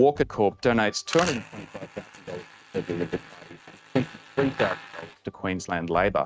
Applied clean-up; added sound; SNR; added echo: neural mask model RNNoise.